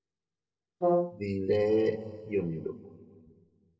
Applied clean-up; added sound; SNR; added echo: neural separator model SepFormer DNS4.